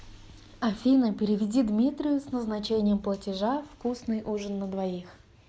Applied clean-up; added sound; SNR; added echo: none; none; none; none.